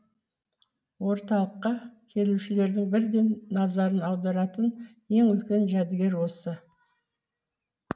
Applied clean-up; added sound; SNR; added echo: none; none; none; none.